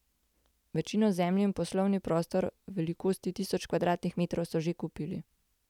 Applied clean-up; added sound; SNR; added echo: none; none; none; none.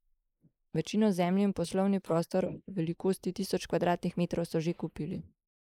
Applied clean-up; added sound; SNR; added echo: neural mask model Resemble Enhance denoiser.